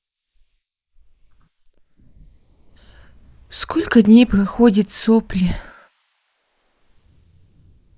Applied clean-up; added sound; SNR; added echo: neural mask model Resemble Enhance denoiser.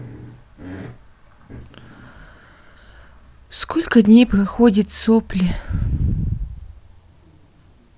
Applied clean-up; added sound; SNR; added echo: none; none; none; none.